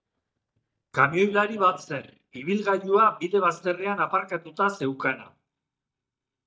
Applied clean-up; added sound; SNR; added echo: neural mask model DeepFilterNet 3.